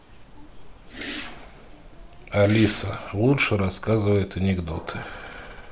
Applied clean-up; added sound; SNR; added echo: none; Whoosh, swoosh, swish; 12 dB; none.